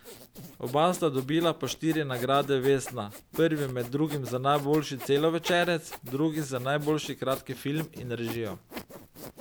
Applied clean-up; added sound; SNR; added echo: none; Sawing; 16 dB; none.